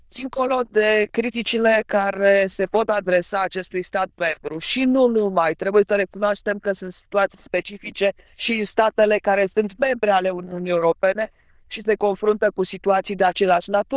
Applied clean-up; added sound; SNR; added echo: neural diffusion model UNIVERSE++.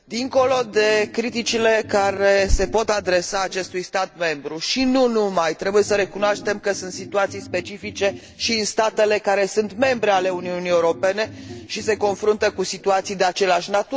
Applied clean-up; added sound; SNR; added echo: none; Organ; 19 dB; none.